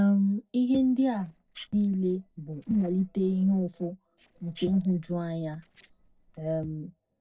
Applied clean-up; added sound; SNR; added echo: neural separator model SepFormer DNS4.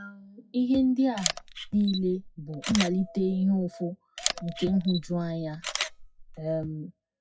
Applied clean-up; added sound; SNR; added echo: classical method WPE with log-MMSE.